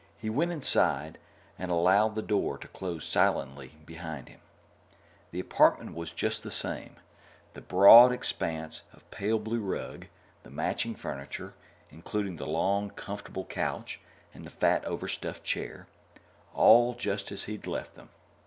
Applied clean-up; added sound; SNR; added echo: none; none; none; none.